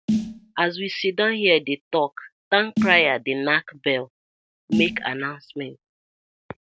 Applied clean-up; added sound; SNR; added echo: neural mask model RNNoise.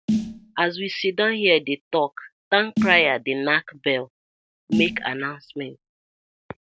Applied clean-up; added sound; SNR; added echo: none; Snare drum; 7 dB; none.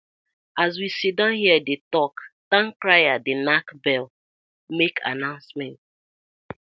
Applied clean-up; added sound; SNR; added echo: none; none; none; none.